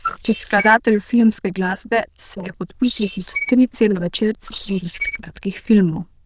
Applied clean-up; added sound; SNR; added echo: neural diffusion model UNIVERSE++.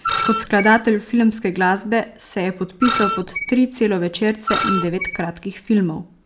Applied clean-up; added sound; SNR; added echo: none; Screech; 5 dB; none.